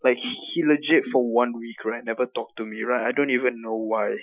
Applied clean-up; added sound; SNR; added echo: classical method Wiener filter.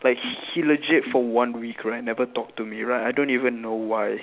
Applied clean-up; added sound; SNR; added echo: none; Snare drum; 17 dB; none.